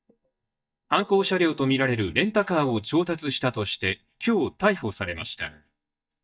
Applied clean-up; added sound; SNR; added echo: neural mask model DeepFilterNet 3.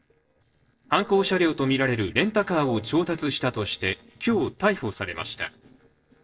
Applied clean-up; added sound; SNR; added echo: neural separator model SepFormer DNS4.